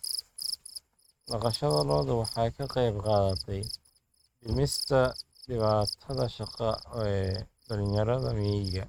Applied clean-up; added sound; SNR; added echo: neural mask model RNNoise.